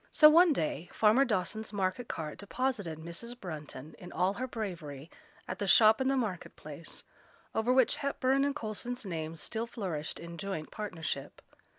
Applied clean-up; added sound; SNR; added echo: none; none; none; none.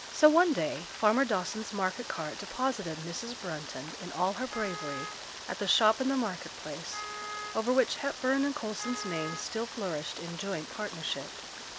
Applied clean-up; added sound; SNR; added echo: none; Rain + Wind instrument, woodwind instrument; 10 dB; none.